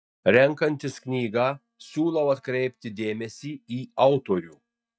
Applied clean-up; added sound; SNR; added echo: neural mask model DeepFilterNet 3.